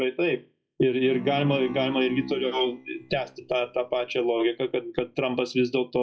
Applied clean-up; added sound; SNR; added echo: classical method log-MMSE.